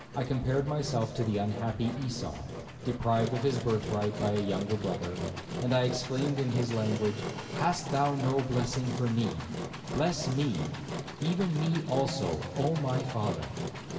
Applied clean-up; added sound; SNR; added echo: none; Engine; 8 dB; reverberation time 2.2 s.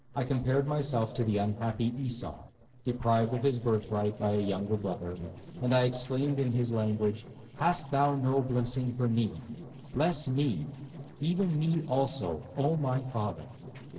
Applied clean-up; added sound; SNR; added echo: neural separator model SepFormer DNS4.